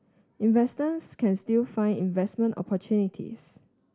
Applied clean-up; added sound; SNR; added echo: none; none; none; none.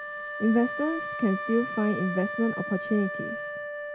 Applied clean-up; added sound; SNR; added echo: none; Wind instrument, woodwind instrument; 6 dB; none.